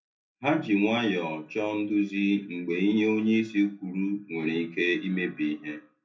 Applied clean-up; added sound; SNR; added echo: none; none; none; reverberation time 0.3 s.